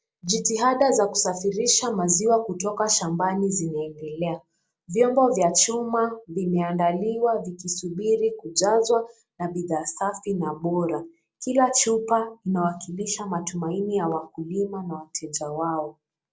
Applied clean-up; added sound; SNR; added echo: none; none; none; none.